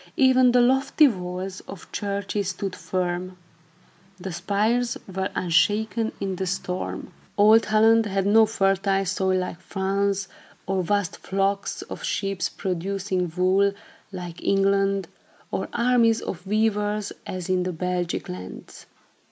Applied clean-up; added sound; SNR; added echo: none; none; none; none.